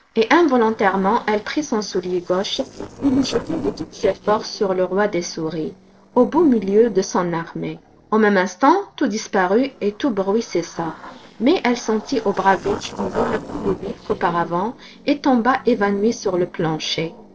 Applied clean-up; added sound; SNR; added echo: neural separator model SepFormer DNS4.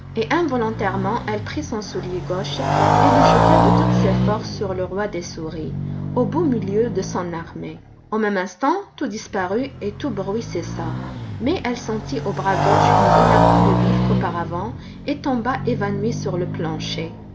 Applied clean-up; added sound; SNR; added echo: none; Motorcycle; -3 dB; none.